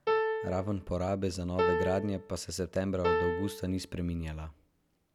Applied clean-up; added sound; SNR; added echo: none; Piano; 0 dB; none.